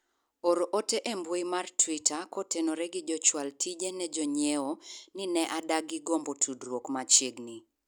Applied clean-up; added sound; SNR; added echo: none; none; none; none.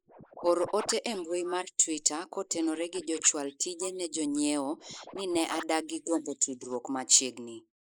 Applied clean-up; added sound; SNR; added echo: neural mask model Resemble Enhance denoiser.